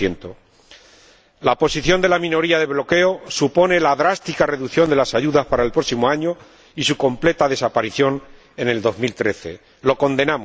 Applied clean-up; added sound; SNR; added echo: none; none; none; none.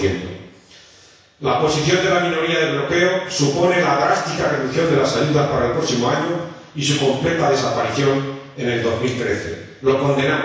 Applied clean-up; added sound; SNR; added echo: none; none; none; reverberation time 1.1 s.